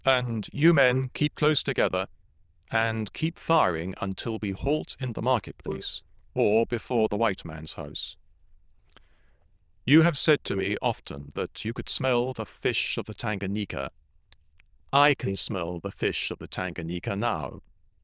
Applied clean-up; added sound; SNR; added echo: neural diffusion model UNIVERSE++.